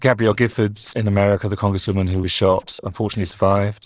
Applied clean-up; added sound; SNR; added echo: neural separator model SepFormer DNS4.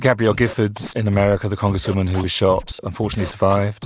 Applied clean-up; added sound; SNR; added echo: none; Scratching (performance technique); 15 dB; none.